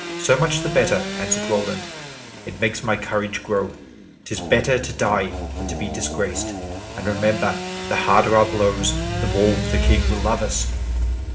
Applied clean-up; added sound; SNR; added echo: none; Sawing / Engine; 9 dB; reverberation time 0.5 s.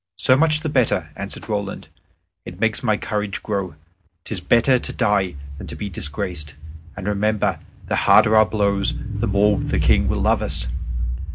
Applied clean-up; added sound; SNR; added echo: none; none; none; none.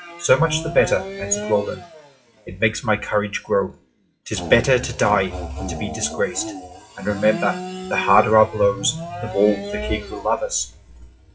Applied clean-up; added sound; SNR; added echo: classical method WPE with log-MMSE.